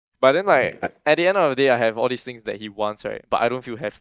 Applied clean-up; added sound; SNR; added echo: neural mask model DeepFilterNet 3.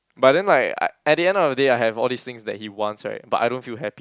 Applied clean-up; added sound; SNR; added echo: none; none; none; none.